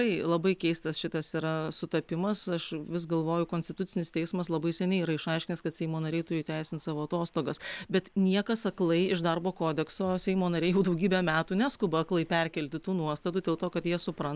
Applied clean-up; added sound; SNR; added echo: none; none; none; none.